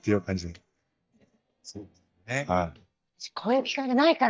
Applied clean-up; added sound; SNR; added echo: neural mask model DeepFilterNet 3.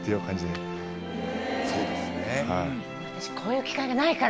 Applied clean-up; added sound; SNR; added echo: none; none; none; none.